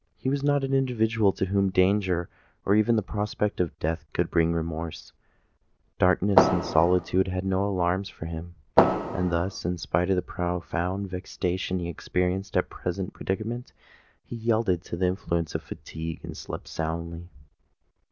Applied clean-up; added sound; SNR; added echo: none; Fireworks; -2 dB; none.